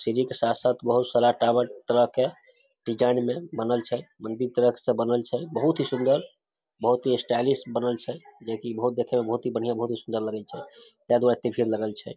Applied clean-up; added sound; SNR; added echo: none; none; none; none.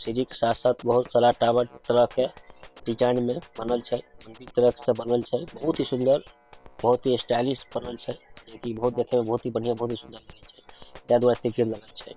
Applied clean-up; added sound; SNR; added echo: neural separator model SepFormer WHAM!.